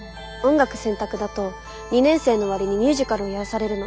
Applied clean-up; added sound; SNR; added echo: none; none; none; none.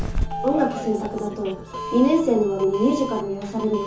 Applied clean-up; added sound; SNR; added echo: none; Doorbell; 8 dB; reverberation time 0.6 s.